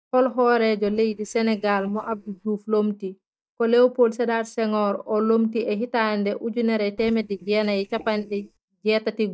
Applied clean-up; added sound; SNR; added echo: neural mask model DeepFilterNet 3.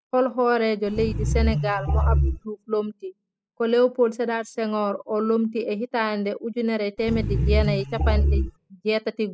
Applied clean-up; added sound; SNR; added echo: classical method spectral subtraction.